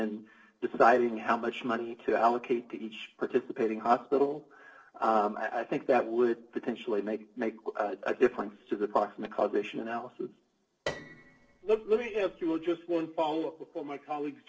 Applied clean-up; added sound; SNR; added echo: neural separator model SepFormer DNS4.